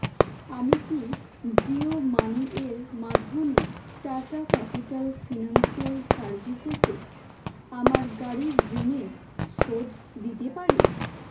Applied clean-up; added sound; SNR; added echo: none; Fireworks; -3 dB; reverberation time 0.5 s.